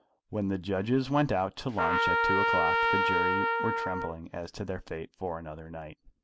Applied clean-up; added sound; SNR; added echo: none; Trumpet; -4 dB; none.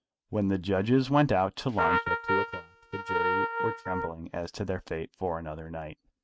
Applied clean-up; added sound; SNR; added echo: neural mask model RNNoise.